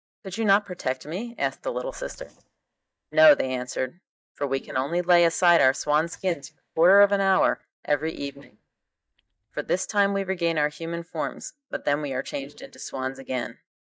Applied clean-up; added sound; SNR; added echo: neural mask model DeepFilterNet 3.